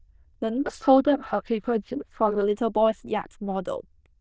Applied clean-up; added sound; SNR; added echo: neural diffusion model UNIVERSE++.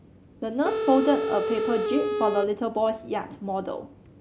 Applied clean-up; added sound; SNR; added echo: none; Telephone; 1 dB; none.